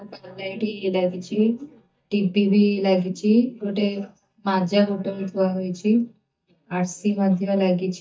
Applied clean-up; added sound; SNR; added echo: neural mask model DeepFilterNet 3.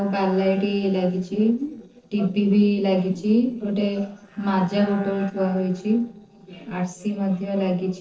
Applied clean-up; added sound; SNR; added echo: neural separator model SepFormer DNS4.